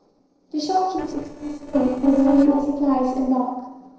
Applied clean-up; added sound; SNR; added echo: neural separator model SepFormer DNS4.